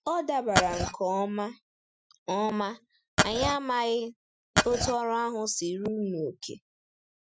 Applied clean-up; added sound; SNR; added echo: classical method Wiener filter.